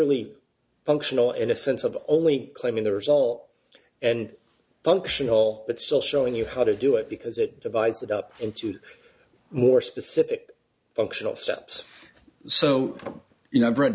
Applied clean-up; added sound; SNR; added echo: none; none; none; none.